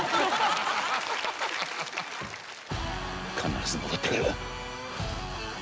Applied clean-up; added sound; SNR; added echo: none; Bowed string instrument; 20 dB; none.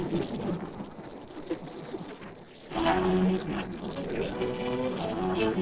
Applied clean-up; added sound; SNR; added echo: neural separator model SepFormer DNS4.